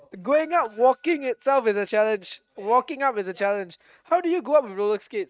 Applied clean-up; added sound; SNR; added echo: neural mask model RNNoise.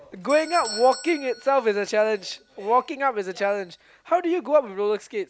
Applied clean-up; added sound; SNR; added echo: none; Doorbell; 18 dB; none.